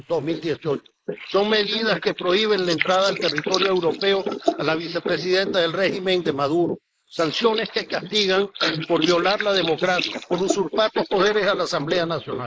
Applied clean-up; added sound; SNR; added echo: neural mask model Resemble Enhance denoiser.